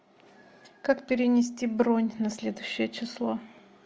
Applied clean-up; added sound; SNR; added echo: none; none; none; none.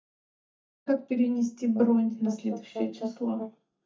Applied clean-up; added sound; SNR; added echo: neural mask model DeepFilterNet 3.